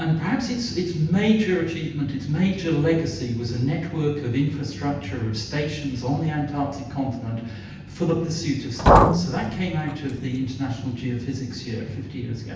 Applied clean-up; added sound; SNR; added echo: none; Liquid; -3 dB; reverberation time 0.9 s.